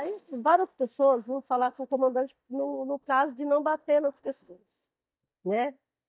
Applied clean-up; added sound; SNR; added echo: neural mask model DeepFilterNet 3.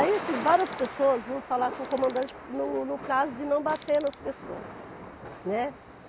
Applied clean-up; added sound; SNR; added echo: none; Thunder / Rain + Alarm; 11 dB; none.